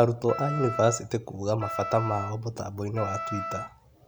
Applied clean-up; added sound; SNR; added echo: none; Wind instrument, woodwind instrument; 8 dB; none.